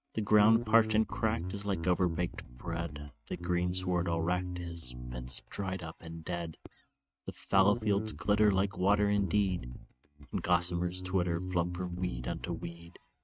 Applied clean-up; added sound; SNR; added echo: neural mask model RNNoise.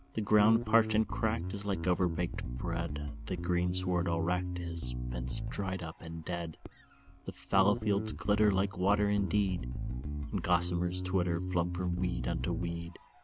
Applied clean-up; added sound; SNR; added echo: none; Bass guitar; 4 dB; none.